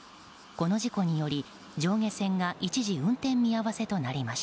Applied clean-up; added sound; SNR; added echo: none; none; none; none.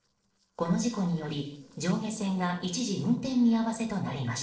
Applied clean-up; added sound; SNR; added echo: neural separator model SepFormer DNS4.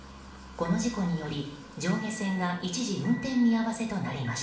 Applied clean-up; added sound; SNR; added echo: none; Motor vehicle (road) / Engine; 16 dB; reverberation time 0.6 s.